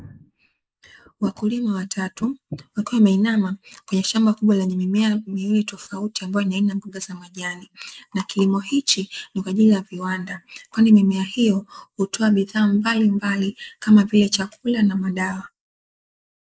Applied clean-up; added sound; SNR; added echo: neural mask model Resemble Enhance denoiser.